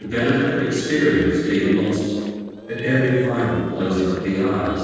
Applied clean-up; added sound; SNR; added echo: neural separator model SepFormer DNS4.